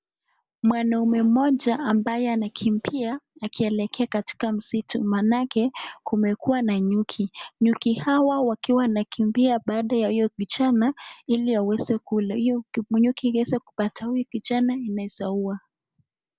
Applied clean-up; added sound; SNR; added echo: none; none; none; none.